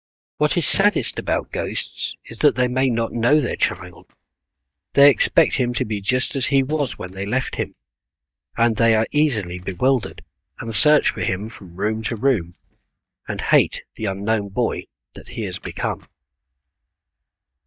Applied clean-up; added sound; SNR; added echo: neural mask model DeepFilterNet 3.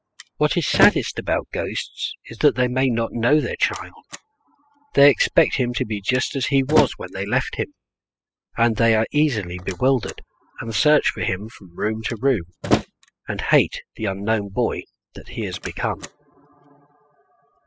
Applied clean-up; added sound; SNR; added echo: classical method spectral subtraction.